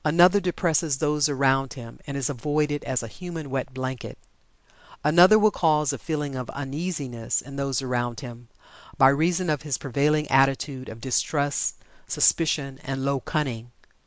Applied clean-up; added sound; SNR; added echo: none; none; none; none.